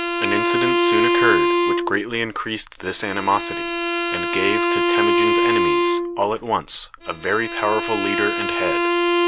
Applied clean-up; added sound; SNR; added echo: none; Bowed string instrument; -3 dB; none.